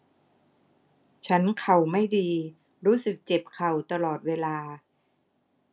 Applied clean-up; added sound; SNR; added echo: none; none; none; none.